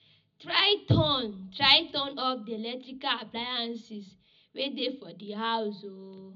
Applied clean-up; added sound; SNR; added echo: none; none; none; reverberation time 0.4 s.